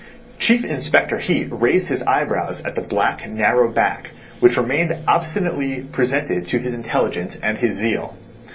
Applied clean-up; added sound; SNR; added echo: none; none; none; reverberation time 0.2 s.